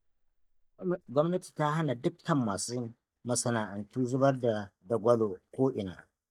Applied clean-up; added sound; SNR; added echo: neural mask model DeepFilterNet 3.